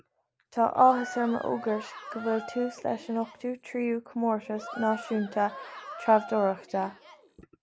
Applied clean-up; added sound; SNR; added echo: none; Cheering; 14 dB; none.